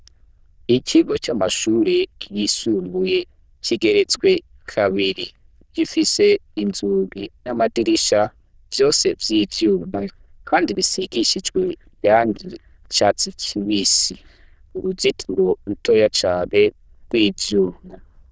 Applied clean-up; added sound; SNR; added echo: neural diffusion model UNIVERSE++.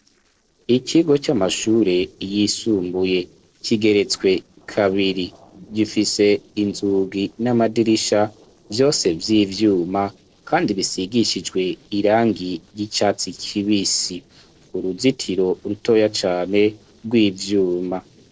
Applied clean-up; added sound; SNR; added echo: neural separator model SepFormer DNS4.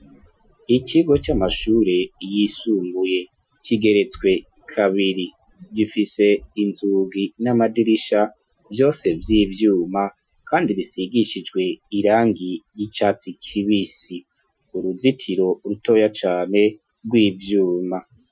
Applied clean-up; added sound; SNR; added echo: classical method Wiener filter.